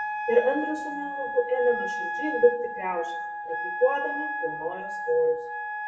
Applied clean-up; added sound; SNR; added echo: none; Wind instrument, woodwind instrument; 5 dB; reverberation time 0.6 s.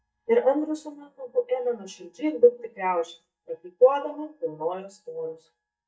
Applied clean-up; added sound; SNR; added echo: neural mask model DeepFilterNet 3.